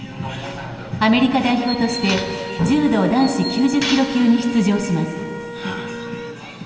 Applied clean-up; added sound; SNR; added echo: none; Wind instrument, woodwind instrument; 13 dB; reverberation time 2.9 s.